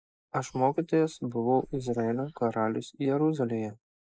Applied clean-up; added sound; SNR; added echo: neural mask model Resemble Enhance denoiser.